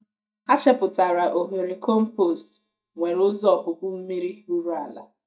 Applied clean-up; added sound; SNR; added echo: neural mask model DeepFilterNet 3.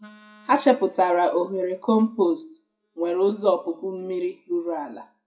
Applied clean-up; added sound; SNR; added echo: classical method WPE with log-MMSE.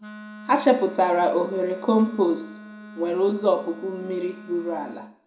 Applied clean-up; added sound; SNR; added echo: none; Wind instrument, woodwind instrument; 17 dB; reverberation time 0.4 s.